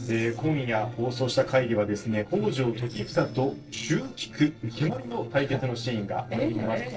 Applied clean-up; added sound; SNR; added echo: neural separator model SepFormer DNS4.